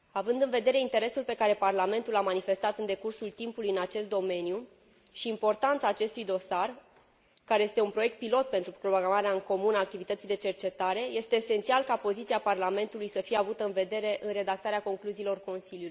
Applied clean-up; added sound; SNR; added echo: none; none; none; none.